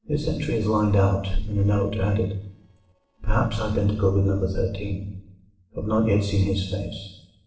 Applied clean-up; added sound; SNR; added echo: neural separator model SepFormer DNS4.